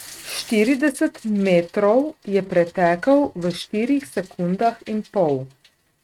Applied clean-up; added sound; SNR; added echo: neural mask model RNNoise.